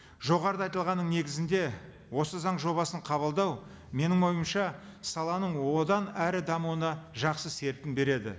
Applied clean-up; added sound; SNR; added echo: none; none; none; none.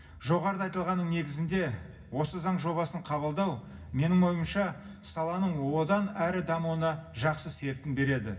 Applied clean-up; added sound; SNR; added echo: none; none; none; reverberation time 0.4 s.